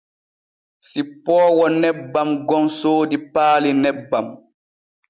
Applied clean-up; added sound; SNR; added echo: none; none; none; none.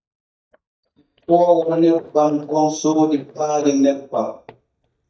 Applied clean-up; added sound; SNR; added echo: neural mask model DeepFilterNet 3.